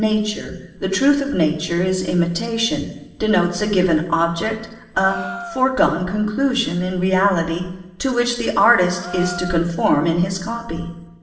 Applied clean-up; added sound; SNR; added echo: none; Gasp; 16 dB; reverberation time 0.9 s.